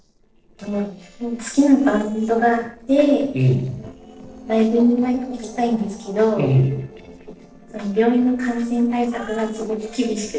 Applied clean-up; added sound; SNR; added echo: neural separator model SepFormer DNS4.